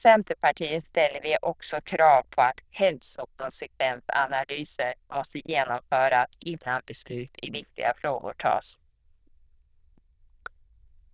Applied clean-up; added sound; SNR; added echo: neural diffusion model UNIVERSE++.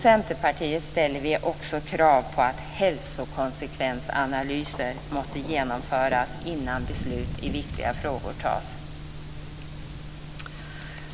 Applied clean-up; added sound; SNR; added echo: none; Thunder; 13 dB; none.